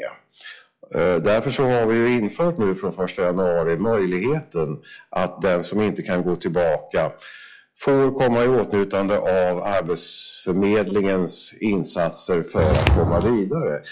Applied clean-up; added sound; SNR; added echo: classical method log-MMSE.